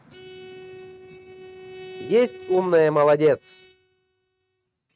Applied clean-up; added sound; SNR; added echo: neural mask model RNNoise.